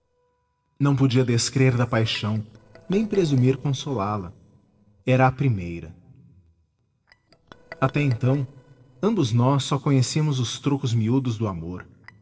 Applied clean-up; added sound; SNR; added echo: neural separator model SepFormer DNS4.